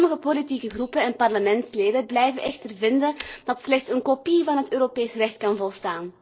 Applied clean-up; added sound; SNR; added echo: neural separator model SepFormer DNS4.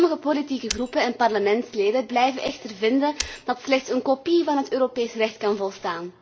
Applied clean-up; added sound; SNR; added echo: none; Shatter; 10 dB; reverberation time 0.4 s.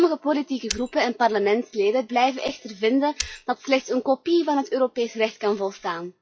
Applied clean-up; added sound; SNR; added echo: classical method WPE with log-MMSE.